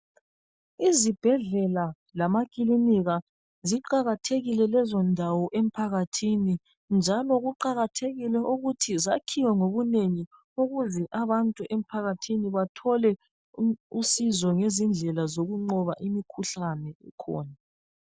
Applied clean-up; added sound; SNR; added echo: none; none; none; none.